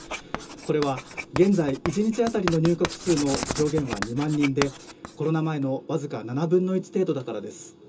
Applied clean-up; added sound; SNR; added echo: none; Writing; 10 dB; reverberation time 0.2 s.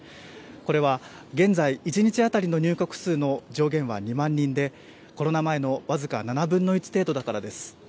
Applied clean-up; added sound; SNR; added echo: none; none; none; none.